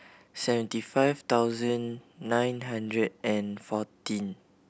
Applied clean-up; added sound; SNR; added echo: none; none; none; none.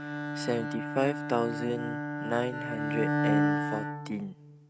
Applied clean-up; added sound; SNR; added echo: neural mask model RNNoise.